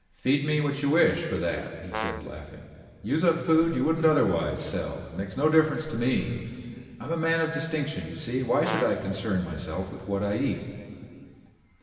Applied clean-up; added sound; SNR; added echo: none; Brass instrument; 9 dB; reverberation time 2.4 s.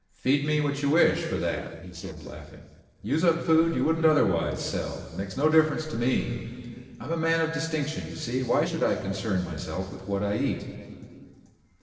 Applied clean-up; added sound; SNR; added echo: neural separator model SepFormer DNS4.